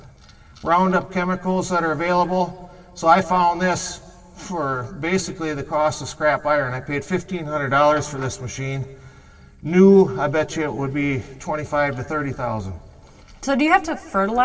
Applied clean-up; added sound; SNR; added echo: none; none; none; reverberation time 1.7 s.